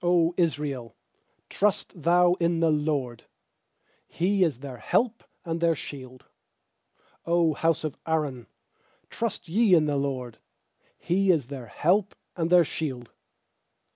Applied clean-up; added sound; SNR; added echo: none; none; none; none.